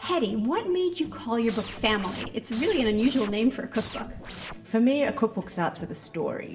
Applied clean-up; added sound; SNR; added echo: none; Scratching (performance technique); 13 dB; reverberation time 2.6 s.